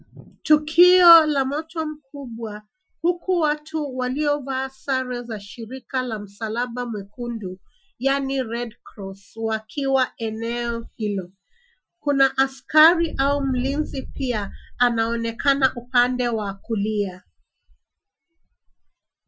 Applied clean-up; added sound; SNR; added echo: classical method Wiener filter.